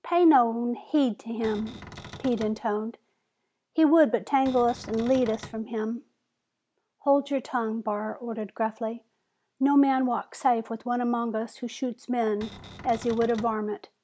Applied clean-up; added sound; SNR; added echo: none; Cupboard open or close; 16 dB; none.